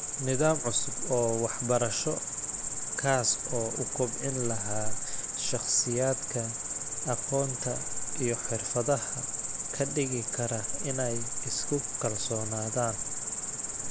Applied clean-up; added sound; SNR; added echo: none; Cricket; 0 dB; none.